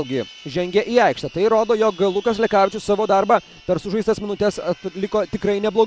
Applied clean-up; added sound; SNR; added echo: none; none; none; none.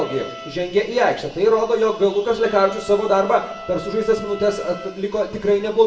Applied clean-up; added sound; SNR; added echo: none; Trumpet; 18 dB; reverberation time 0.7 s.